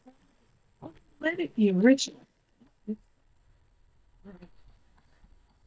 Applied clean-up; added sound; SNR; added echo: neural mask model DeepFilterNet 3.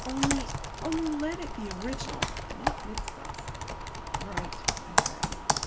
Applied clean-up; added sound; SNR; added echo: none; Computer keyboard; -4 dB; none.